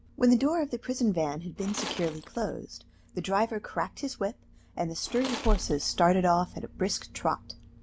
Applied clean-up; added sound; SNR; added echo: none; Tools; 12 dB; none.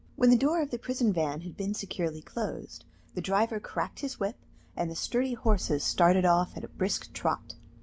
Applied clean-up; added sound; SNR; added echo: none; none; none; none.